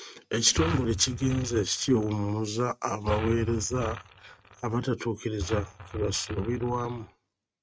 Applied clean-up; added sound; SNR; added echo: neural mask model RNNoise.